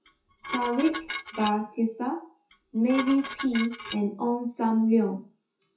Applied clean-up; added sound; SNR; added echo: classical method WPE with log-MMSE.